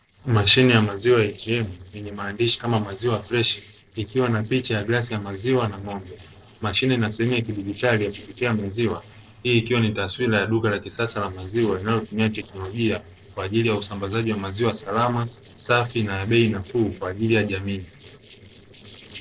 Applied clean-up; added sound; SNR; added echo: neural separator model SepFormer DNS4.